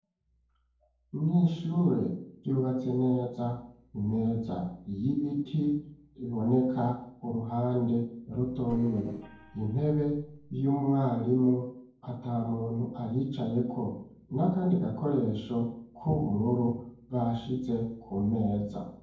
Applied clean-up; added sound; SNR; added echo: neural separator model SepFormer DNS4.